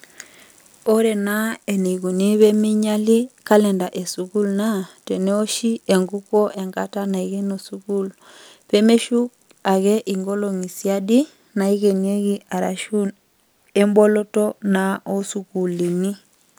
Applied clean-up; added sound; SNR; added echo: none; none; none; none.